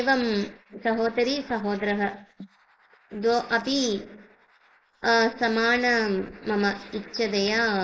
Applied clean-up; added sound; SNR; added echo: neural mask model Resemble Enhance denoiser.